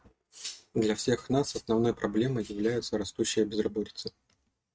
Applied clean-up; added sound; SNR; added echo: neural mask model RNNoise.